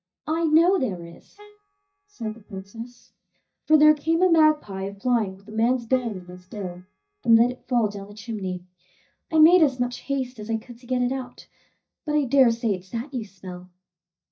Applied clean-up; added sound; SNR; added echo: neural mask model DeepFilterNet 3.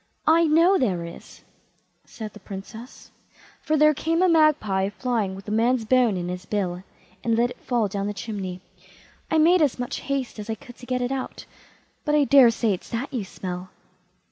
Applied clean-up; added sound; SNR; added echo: none; none; none; none.